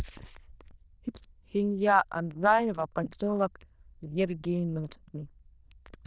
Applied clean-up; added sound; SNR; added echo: neural diffusion model UNIVERSE++.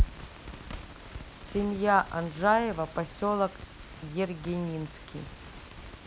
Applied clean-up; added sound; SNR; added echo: none; none; none; none.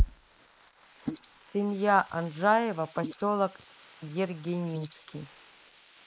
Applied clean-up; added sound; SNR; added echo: neural mask model Resemble Enhance denoiser.